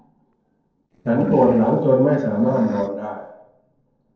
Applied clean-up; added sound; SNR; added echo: neural separator model SepFormer DNS4.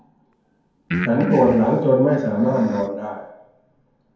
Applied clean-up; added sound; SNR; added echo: none; Breathing; 8 dB; reverberation time 0.9 s.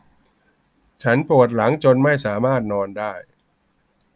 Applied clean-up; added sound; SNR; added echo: none; none; none; none.